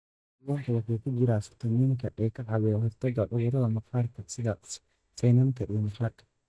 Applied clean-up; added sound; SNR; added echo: neural mask model DeepFilterNet 3.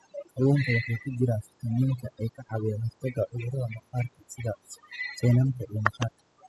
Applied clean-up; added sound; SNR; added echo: classical method spectral subtraction.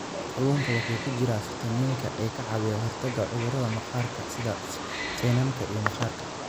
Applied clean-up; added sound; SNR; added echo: none; Wild animals; 5 dB; none.